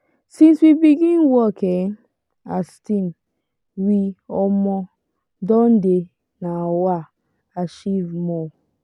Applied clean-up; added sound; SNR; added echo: none; none; none; none.